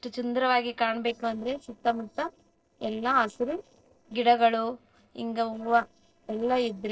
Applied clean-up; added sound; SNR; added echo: neural separator model SepFormer DNS4.